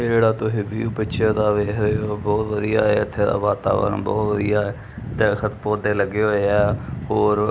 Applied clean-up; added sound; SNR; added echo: none; none; none; none.